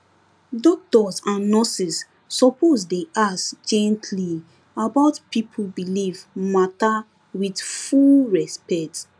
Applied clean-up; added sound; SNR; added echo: none; none; none; none.